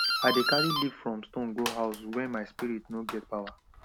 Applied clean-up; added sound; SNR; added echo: none; Doorbell; 3 dB; none.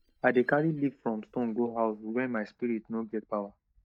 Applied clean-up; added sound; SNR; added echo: neural mask model DeepFilterNet 3.